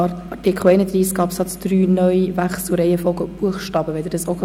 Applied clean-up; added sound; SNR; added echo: none; none; none; none.